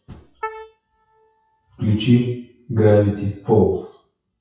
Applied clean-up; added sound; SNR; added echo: classical method WPE with log-MMSE.